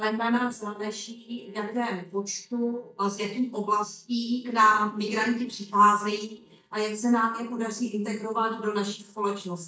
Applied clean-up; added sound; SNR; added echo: neural mask model DeepFilterNet 3.